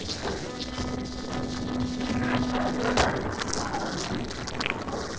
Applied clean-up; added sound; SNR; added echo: neural separator model SepFormer DNS4.